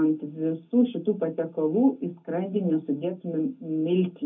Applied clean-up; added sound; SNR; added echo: none; none; none; reverberation time 0.3 s.